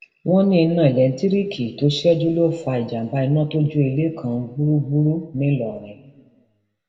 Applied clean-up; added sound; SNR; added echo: none; none; none; reverberation time 0.9 s.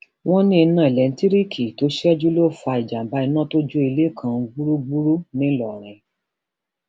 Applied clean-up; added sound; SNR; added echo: none; none; none; none.